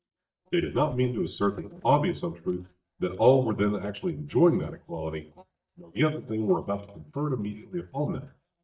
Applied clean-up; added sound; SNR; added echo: neural mask model DeepFilterNet 3.